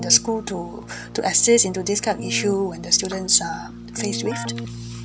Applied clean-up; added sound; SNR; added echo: none; Keyboard (musical); 11 dB; none.